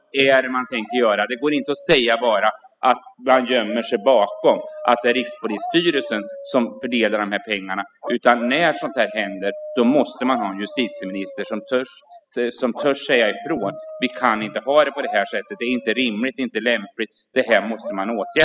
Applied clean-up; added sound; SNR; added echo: classical method spectral subtraction.